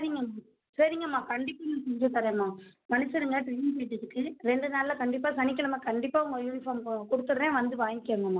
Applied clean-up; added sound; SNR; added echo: none; none; none; none.